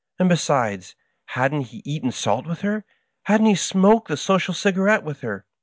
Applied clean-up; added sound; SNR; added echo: none; none; none; none.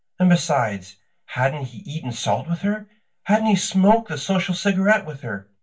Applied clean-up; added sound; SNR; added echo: none; none; none; reverberation time 0.2 s.